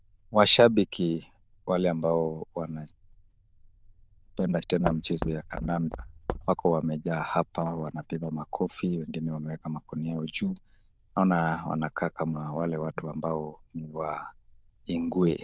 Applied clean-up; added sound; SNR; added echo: neural diffusion model UNIVERSE++.